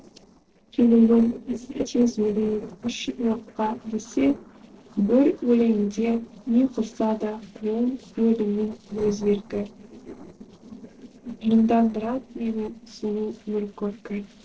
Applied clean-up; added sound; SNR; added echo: neural separator model SepFormer DNS4.